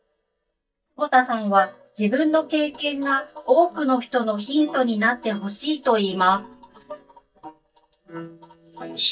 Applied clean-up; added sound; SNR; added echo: neural mask model DeepFilterNet 3.